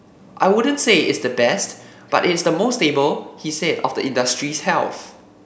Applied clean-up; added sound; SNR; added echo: none; none; none; none.